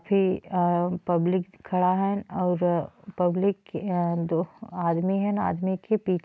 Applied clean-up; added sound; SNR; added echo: none; none; none; none.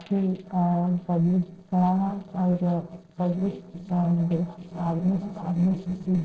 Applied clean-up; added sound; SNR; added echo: neural separator model SepFormer DNS4.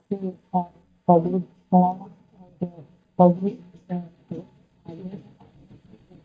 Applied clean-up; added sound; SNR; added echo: neural mask model DeepFilterNet 3.